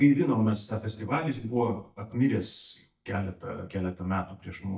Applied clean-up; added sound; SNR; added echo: neural mask model DeepFilterNet 3.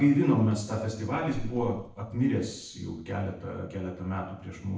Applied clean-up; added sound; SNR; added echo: neural separator model SepFormer DNS4.